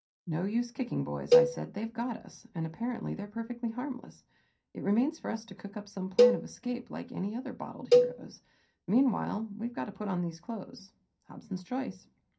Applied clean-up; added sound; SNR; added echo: none; Cowbell; -4 dB; reverberation time 0.3 s.